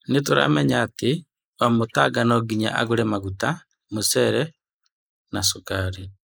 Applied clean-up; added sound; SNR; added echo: neural mask model Resemble Enhance denoiser.